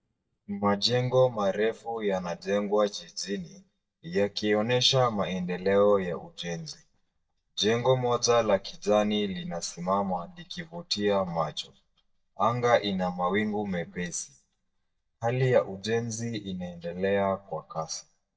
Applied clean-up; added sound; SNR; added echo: neural mask model DeepFilterNet 3.